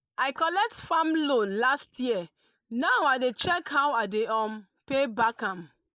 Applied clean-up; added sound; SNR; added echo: neural mask model Resemble Enhance denoiser.